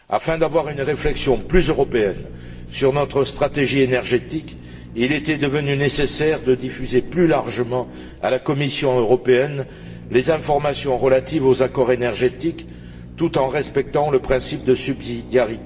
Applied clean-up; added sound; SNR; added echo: none; Drill; 17 dB; reverberation time 2.5 s.